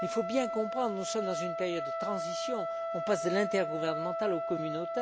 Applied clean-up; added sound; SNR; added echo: none; Trumpet; 2 dB; none.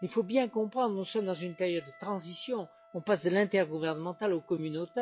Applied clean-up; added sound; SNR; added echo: classical method log-MMSE.